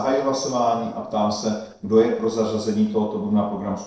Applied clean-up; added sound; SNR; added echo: neural separator model SepFormer DNS4.